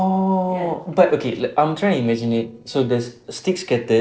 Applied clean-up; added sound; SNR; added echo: neural separator model SepFormer DNS4.